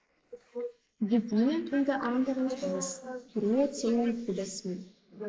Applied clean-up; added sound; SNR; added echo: neural mask model Resemble Enhance denoiser.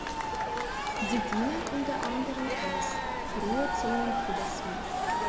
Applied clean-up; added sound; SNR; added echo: none; Crowd / Cheering; -3 dB; none.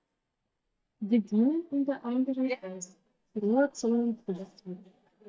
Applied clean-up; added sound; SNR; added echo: neural mask model DeepFilterNet 3.